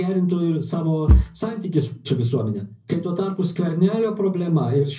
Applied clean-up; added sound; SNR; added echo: none; Bass drum / Thump, thud; 5 dB; reverberation time 0.4 s.